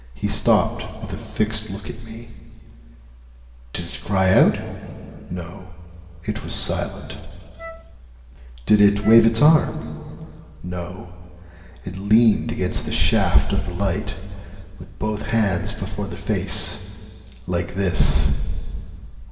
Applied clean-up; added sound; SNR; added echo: none; Wind instrument, woodwind instrument; 19 dB; reverberation time 2.2 s.